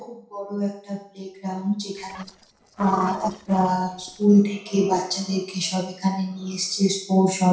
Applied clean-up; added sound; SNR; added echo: neural separator model SepFormer DNS4.